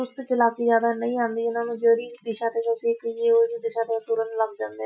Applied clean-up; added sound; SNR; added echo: classical method Wiener filter.